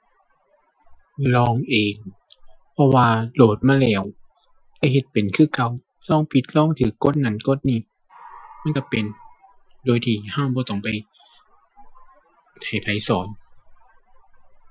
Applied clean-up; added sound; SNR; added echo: classical method Wiener filter.